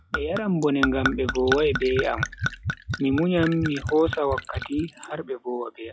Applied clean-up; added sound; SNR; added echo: classical method log-MMSE.